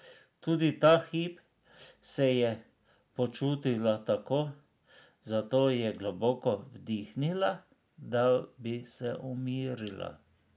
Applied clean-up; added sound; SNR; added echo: none; none; none; none.